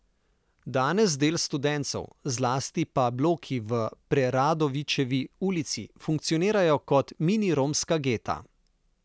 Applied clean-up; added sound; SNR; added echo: none; none; none; none.